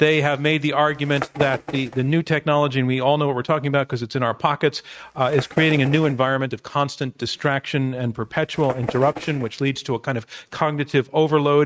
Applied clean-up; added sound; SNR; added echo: neural mask model RNNoise.